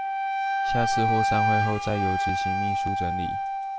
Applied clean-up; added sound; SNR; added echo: none; Wind instrument, woodwind instrument; -4 dB; none.